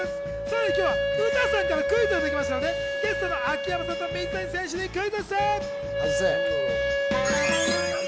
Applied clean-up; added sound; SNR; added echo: none; Wind instrument, woodwind instrument; -2 dB; none.